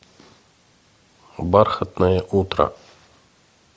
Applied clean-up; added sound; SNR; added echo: none; none; none; none.